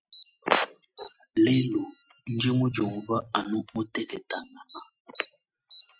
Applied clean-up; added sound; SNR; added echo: classical method Wiener filter.